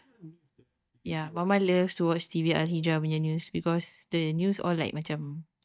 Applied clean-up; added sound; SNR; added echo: neural mask model DeepFilterNet 3.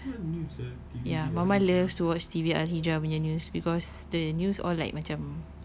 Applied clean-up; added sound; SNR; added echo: none; Musical instrument; 17 dB; none.